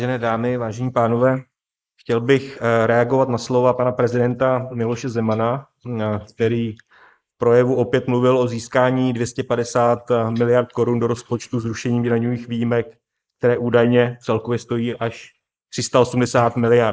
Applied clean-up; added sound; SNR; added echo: neural mask model Resemble Enhance denoiser.